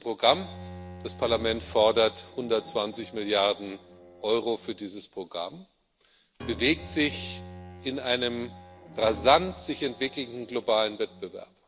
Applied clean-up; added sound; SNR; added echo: none; Bowed string instrument + Piano; 16 dB; none.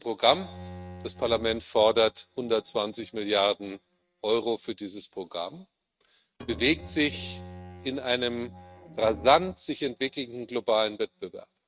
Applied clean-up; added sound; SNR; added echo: neural mask model RNNoise.